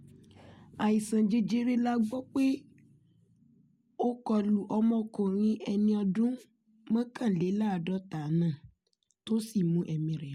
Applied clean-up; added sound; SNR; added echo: none; none; none; none.